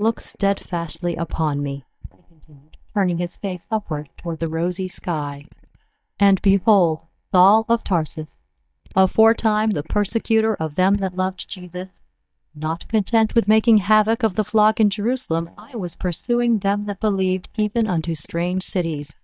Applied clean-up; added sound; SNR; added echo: neural mask model DeepFilterNet 3.